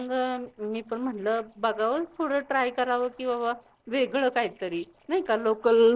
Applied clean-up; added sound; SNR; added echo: neural separator model SepFormer DNS4.